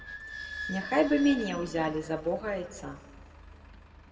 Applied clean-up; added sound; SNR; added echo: none; Squeak / Idling; 12 dB; reverberation time 1.7 s.